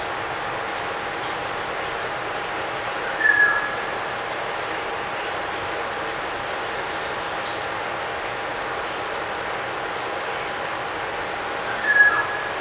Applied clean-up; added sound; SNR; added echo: none; none; none; none.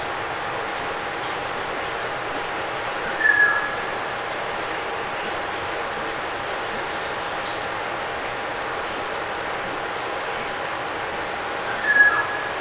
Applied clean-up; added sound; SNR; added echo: none; Zipper (clothing); 18 dB; none.